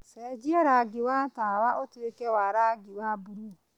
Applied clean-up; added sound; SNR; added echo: none; none; none; none.